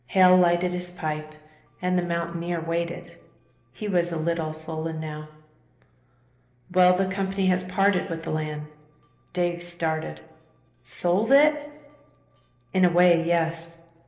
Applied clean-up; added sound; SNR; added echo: neural separator model SepFormer DNS4.